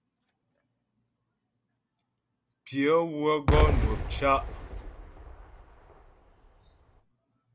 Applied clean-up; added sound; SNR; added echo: none; Explosion; -2 dB; none.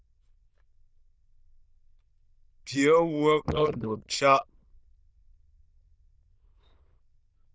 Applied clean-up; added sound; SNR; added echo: neural diffusion model UNIVERSE++.